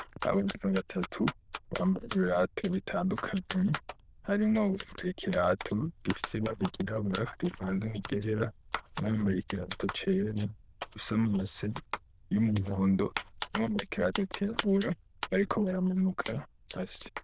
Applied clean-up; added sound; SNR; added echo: neural diffusion model UNIVERSE++.